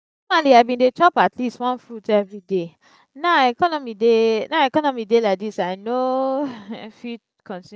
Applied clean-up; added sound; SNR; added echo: neural mask model DeepFilterNet 3.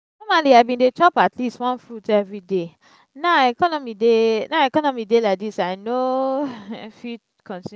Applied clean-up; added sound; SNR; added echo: none; none; none; none.